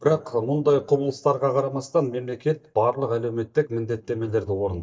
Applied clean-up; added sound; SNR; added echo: neural mask model DeepFilterNet 3.